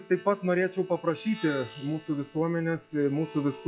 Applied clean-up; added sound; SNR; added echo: classical method log-MMSE.